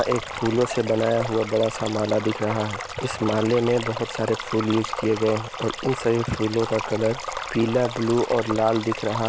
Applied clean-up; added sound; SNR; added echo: none; Stream; 9 dB; none.